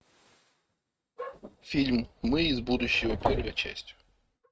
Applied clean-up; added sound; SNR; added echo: neural mask model RNNoise.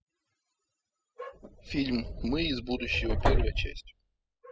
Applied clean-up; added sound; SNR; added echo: classical method spectral subtraction.